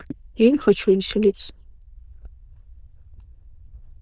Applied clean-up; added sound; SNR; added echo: neural diffusion model UNIVERSE++.